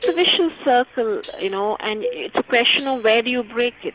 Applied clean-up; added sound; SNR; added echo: none; Cowbell + Cutlery, silverware; 13 dB; none.